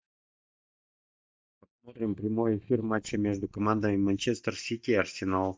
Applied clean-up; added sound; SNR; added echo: neural mask model DeepFilterNet 3.